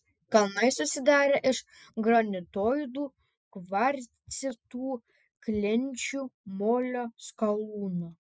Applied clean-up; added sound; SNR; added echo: neural mask model Resemble Enhance denoiser.